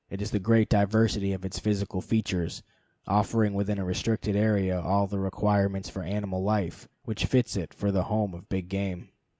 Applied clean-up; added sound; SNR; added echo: none; none; none; none.